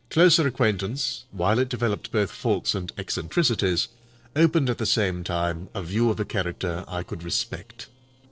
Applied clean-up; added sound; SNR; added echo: neural separator model SepFormer DNS4.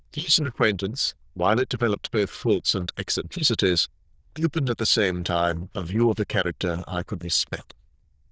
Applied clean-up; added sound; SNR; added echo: neural diffusion model UNIVERSE++.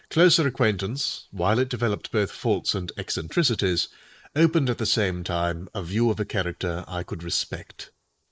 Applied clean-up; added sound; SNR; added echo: neural mask model Resemble Enhance denoiser.